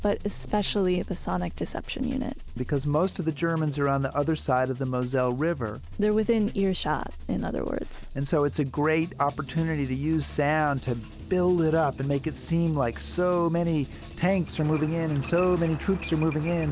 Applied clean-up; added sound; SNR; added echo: none; none; none; none.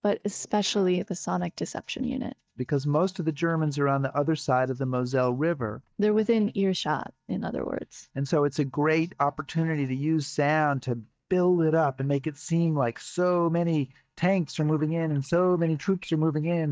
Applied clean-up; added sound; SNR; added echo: neural mask model DeepFilterNet 3.